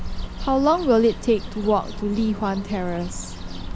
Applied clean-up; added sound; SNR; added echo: none; Bird; 8 dB; none.